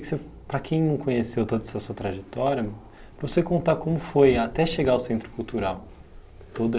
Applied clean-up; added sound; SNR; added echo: none; none; none; none.